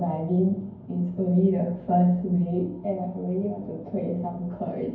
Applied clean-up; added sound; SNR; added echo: none; none; none; reverberation time 0.9 s.